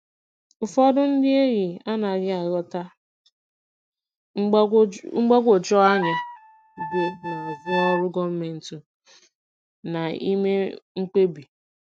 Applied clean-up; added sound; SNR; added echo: neural mask model RNNoise.